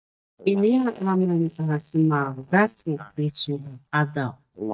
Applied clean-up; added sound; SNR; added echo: neural mask model DeepFilterNet 3.